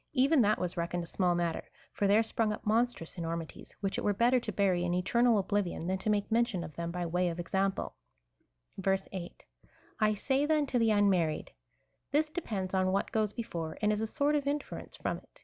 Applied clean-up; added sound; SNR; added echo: none; none; none; none.